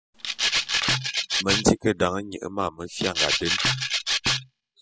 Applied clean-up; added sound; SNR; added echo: classical method spectral subtraction.